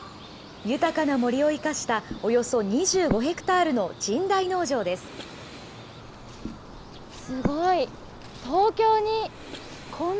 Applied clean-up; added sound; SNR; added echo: none; Breathing; 14 dB; none.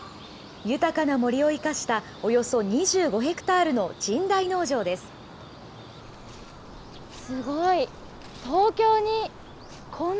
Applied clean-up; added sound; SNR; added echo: none; none; none; none.